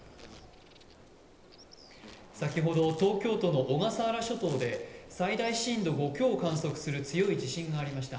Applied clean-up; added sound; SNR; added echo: none; Insect; 19 dB; reverberation time 1.4 s.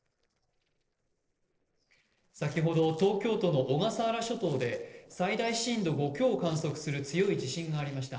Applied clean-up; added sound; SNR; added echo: neural separator model SepFormer DNS4.